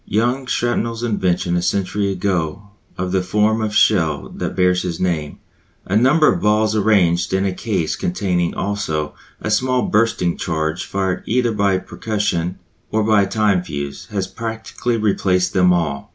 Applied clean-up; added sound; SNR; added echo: none; none; none; none.